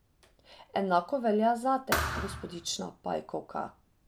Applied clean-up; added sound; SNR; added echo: none; Thump, thud; 3 dB; none.